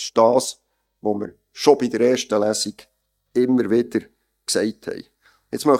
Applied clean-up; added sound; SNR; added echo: neural mask model DeepFilterNet 3.